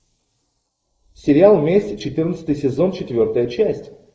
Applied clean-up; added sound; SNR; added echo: neural mask model Resemble Enhance denoiser.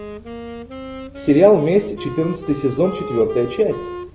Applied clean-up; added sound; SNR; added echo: none; Wind instrument, woodwind instrument; 13 dB; none.